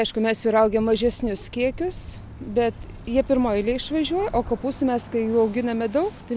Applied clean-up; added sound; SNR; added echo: none; Bicycle; 19 dB; none.